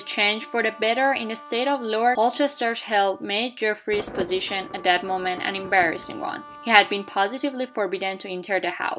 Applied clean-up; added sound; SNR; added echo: none; Thunder + Wind instrument, woodwind instrument; 18 dB; none.